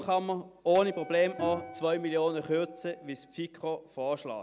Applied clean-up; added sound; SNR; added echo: none; Bowed string instrument + Wind instrument, woodwind instrument; 15 dB; none.